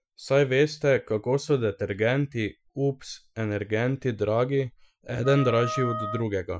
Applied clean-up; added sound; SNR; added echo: classical method Wiener filter.